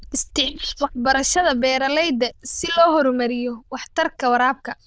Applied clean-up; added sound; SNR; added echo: neural diffusion model UNIVERSE++.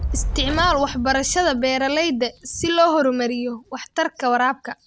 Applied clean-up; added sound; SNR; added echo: none; Fire; 10 dB; none.